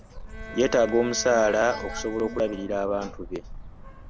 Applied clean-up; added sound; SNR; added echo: none; Bowed string instrument + Bird; 13 dB; none.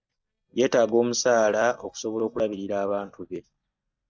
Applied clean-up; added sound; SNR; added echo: neural mask model DeepFilterNet 3.